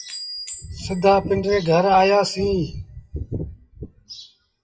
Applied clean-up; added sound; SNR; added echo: classical method WPE with log-MMSE.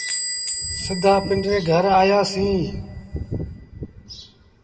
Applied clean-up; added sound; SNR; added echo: none; Door / Bell; 10 dB; reverberation time 1.0 s.